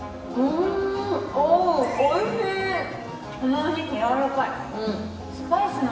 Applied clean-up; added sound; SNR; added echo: none; none; none; reverberation time 1.1 s.